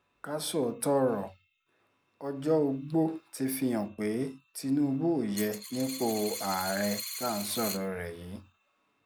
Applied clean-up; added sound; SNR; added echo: none; Coin (dropping); 8 dB; none.